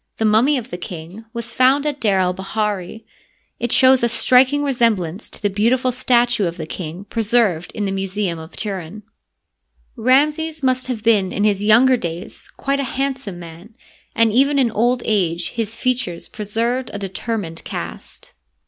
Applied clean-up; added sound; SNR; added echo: none; none; none; none.